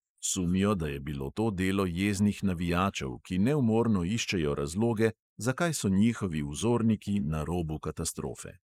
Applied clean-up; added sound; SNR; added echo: neural mask model Resemble Enhance denoiser.